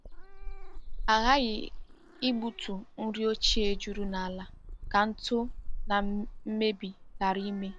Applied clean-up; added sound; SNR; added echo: none; Meow / Purr; 5 dB; none.